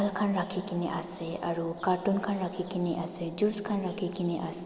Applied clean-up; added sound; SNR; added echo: none; none; none; none.